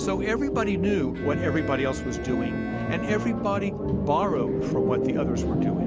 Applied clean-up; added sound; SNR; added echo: none; Bowed string instrument; 18 dB; none.